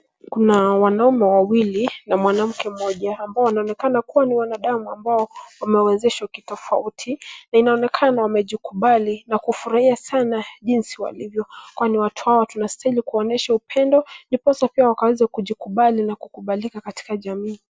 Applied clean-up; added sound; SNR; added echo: none; none; none; none.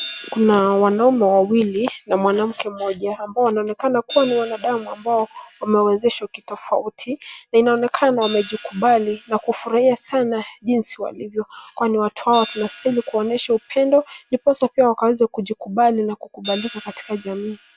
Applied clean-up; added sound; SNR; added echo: none; Hi-hat; 19 dB; none.